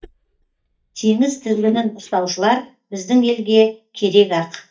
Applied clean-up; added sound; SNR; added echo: neural mask model DeepFilterNet 3.